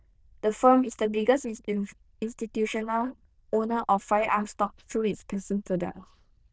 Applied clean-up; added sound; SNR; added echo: neural diffusion model UNIVERSE++.